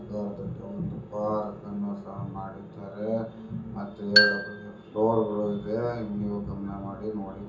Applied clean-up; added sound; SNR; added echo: none; Marimba, xylophone; -4 dB; reverberation time 0.6 s.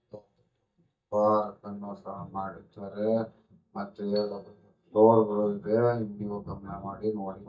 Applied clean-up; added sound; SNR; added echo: neural mask model DeepFilterNet 3.